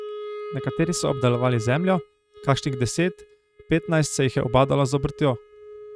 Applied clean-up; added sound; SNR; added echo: neural mask model RNNoise.